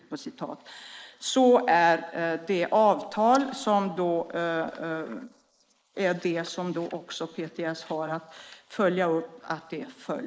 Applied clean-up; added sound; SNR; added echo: neural mask model Resemble Enhance denoiser.